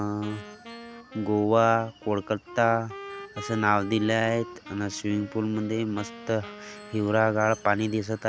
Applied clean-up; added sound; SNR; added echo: none; Wind instrument, woodwind instrument; 17 dB; none.